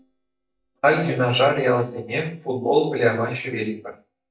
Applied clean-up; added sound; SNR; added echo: neural mask model DeepFilterNet 3.